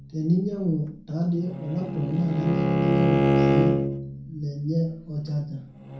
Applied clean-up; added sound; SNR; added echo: none; Bowed string instrument; -1 dB; reverberation time 0.5 s.